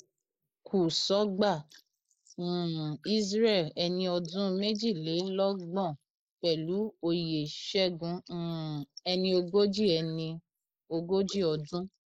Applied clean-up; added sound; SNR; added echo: neural mask model Resemble Enhance denoiser.